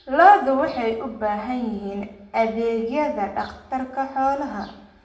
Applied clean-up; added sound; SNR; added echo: none; none; none; reverberation time 0.6 s.